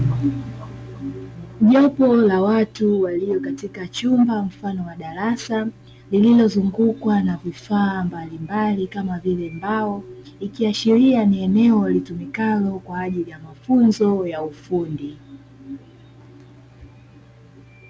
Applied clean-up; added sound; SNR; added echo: none; none; none; none.